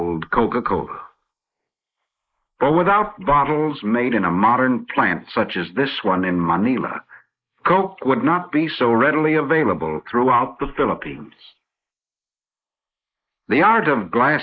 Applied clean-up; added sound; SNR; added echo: neural mask model Resemble Enhance denoiser.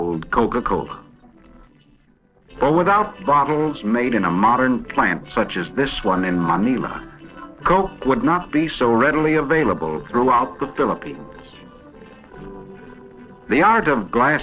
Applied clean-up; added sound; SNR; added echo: neural separator model SepFormer DNS4.